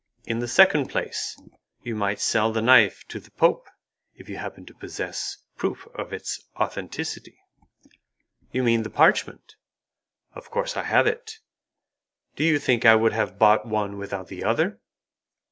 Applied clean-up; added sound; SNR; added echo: none; none; none; none.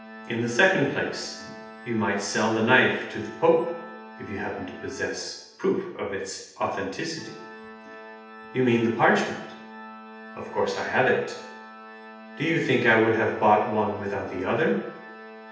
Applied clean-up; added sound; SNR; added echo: none; Organ; 17 dB; reverberation time 0.8 s.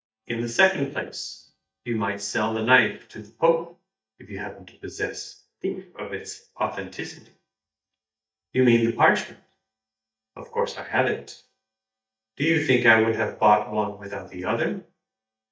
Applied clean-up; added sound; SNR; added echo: neural mask model DeepFilterNet 3.